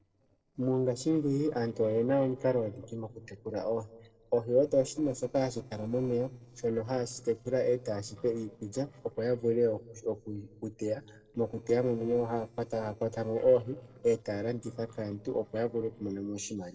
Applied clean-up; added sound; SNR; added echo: neural separator model SepFormer DNS4.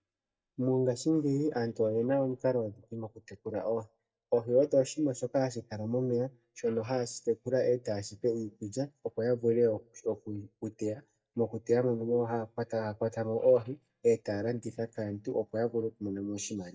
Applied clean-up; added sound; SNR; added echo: neural mask model DeepFilterNet 3.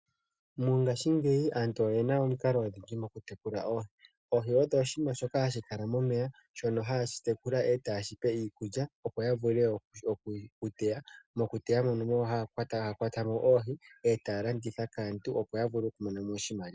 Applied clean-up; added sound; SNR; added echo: none; none; none; none.